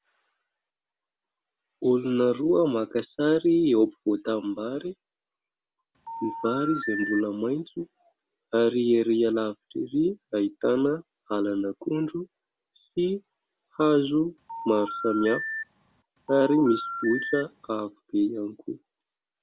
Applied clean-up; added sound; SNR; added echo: none; Telephone; 8 dB; none.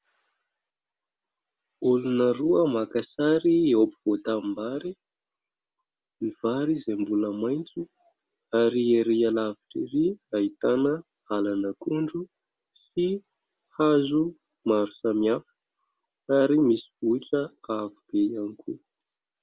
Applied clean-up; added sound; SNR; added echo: none; none; none; none.